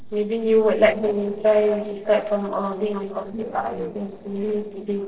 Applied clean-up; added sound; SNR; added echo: neural separator model SepFormer DNS4.